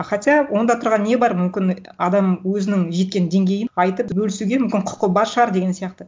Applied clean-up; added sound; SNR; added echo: none; none; none; none.